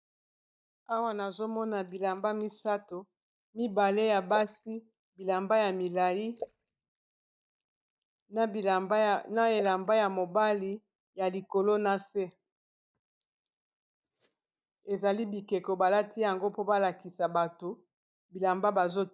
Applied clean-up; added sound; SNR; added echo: neural mask model DeepFilterNet 3.